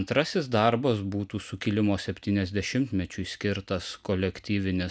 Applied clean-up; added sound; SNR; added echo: none; none; none; none.